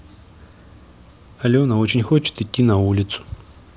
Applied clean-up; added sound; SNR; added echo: none; none; none; none.